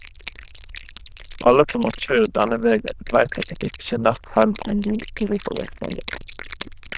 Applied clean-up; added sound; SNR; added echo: neural diffusion model UNIVERSE++.